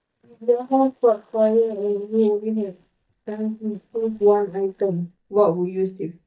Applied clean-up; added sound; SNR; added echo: neural mask model DeepFilterNet 3.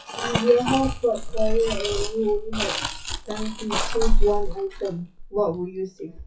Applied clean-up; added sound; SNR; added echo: classical method WPE with log-MMSE.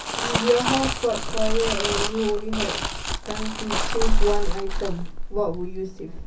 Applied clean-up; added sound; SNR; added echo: none; Crumpling, crinkling; -4 dB; reverberation time 0.3 s.